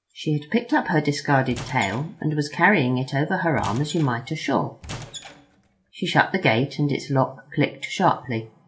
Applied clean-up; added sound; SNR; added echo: none; Squeak / Wood; 16 dB; reverberation time 0.4 s.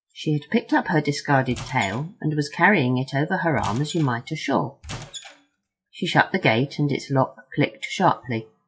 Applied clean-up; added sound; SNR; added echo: classical method WPE with log-MMSE.